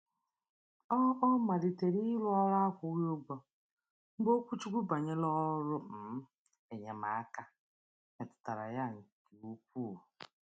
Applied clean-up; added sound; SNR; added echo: none; none; none; none.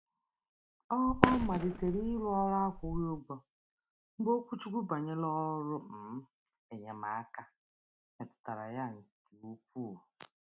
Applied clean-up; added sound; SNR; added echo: none; Fireworks; -2 dB; none.